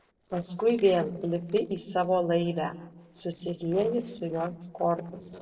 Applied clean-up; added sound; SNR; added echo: neural separator model SepFormer DNS4.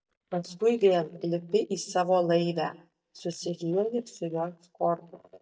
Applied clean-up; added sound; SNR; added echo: neural mask model DeepFilterNet 3.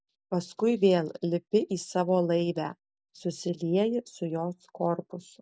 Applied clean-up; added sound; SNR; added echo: none; none; none; none.